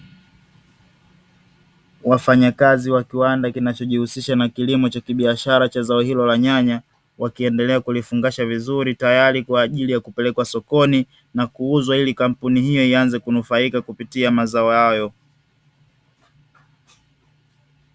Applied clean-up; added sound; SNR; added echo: none; none; none; none.